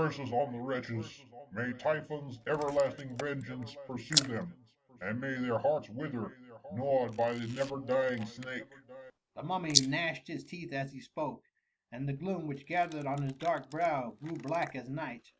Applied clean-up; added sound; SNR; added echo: neural mask model Resemble Enhance denoiser.